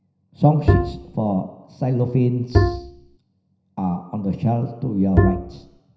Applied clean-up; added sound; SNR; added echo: none; Bowed string instrument; -3 dB; reverberation time 0.9 s.